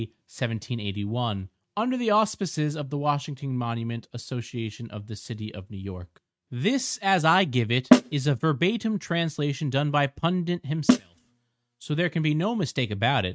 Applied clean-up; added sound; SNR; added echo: neural mask model RNNoise.